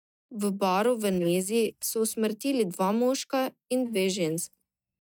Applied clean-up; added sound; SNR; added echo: neural mask model DeepFilterNet 3.